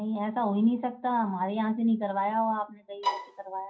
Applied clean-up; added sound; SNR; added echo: none; Bowed string instrument; 4 dB; reverberation time 0.3 s.